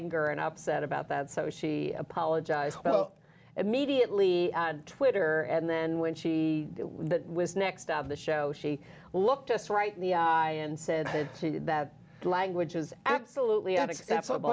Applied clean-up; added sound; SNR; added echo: none; none; none; none.